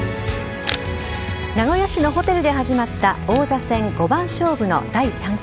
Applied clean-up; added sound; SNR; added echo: none; none; none; none.